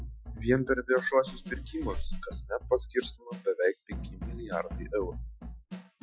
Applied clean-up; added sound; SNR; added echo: classical method Wiener filter.